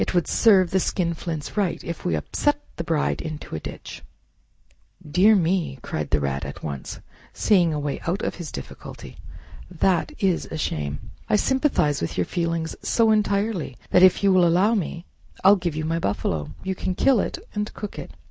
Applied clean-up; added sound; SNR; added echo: neural mask model DeepFilterNet 3.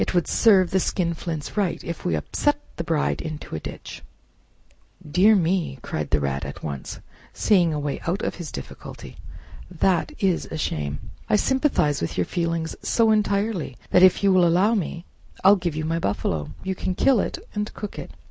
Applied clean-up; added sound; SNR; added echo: none; Wind; 15 dB; none.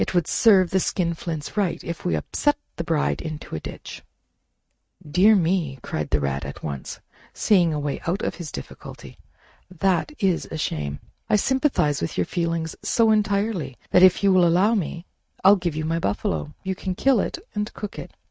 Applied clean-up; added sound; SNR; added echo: neural mask model RNNoise.